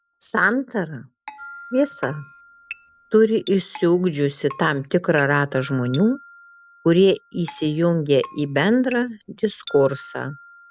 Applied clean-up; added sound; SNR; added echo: none; Glockenspiel + Keyboard (musical); 20 dB; none.